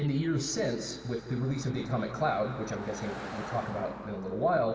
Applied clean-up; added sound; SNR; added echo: none; Car passing by; 13 dB; reverberation time 2.0 s.